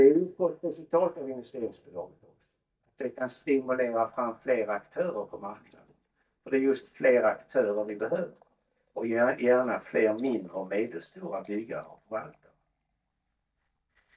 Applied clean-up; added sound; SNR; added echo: neural mask model DeepFilterNet 3.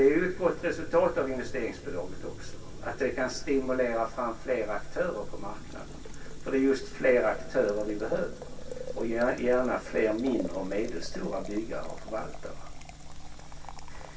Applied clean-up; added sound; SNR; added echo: none; Boiling; 16 dB; reverberation time 0.2 s.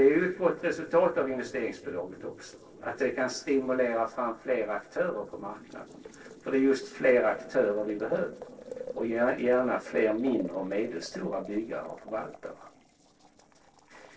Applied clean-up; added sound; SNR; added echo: neural separator model SepFormer DNS4.